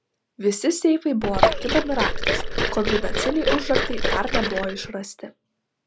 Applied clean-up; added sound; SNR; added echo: none; Liquid; -3 dB; none.